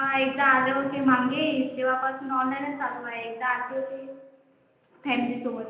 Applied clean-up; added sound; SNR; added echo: none; none; none; reverberation time 0.8 s.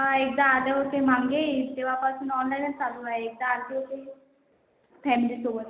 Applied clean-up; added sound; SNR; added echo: none; none; none; none.